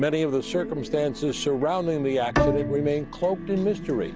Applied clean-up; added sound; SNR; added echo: none; Bowed string instrument; 4 dB; none.